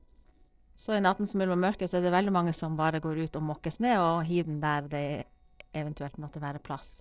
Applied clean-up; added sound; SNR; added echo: neural separator model SepFormer DNS4.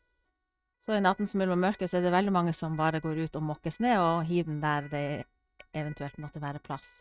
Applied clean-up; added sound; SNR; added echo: neural mask model RNNoise.